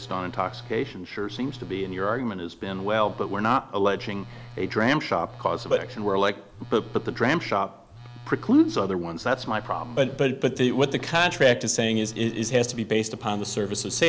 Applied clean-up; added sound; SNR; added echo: none; Telephone; 18 dB; none.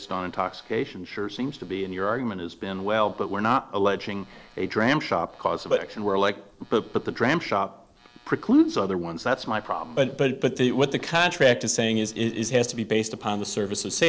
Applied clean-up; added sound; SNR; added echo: neural separator model SepFormer DNS4.